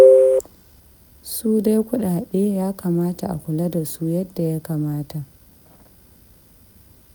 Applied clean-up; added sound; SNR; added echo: none; none; none; none.